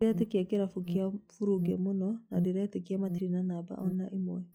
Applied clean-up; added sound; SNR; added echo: classical method log-MMSE.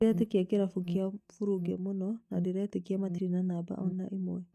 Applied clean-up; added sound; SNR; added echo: neural mask model DeepFilterNet 3.